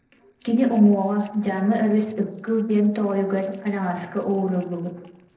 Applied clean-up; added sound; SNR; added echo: neural separator model SepFormer DNS4.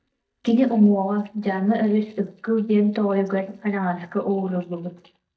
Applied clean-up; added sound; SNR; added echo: neural mask model DeepFilterNet 3.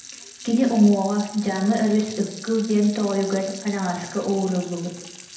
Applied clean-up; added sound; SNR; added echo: none; Sink (filling or washing) / Water tap, faucet; 18 dB; reverberation time 0.8 s.